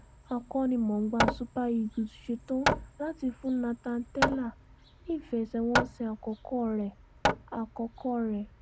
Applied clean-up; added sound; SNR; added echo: none; Hammer; 3 dB; none.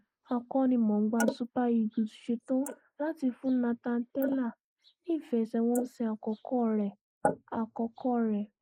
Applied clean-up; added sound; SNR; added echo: neural mask model Resemble Enhance denoiser.